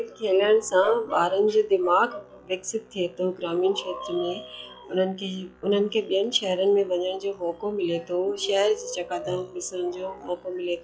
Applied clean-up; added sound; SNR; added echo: classical method log-MMSE.